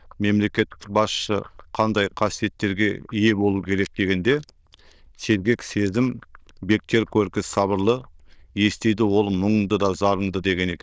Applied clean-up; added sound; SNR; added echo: neural diffusion model UNIVERSE++.